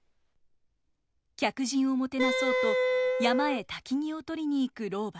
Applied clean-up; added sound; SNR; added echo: none; Wind instrument, woodwind instrument; -4 dB; none.